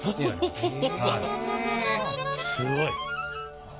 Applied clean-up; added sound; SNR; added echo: none; Harmonica; 4 dB; none.